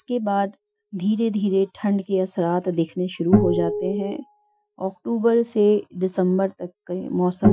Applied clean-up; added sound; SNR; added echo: classical method Wiener filter.